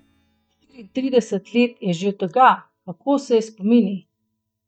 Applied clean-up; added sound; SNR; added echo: neural mask model DeepFilterNet 3.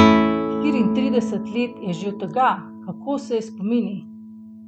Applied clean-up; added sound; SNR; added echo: none; Guitar; -2 dB; none.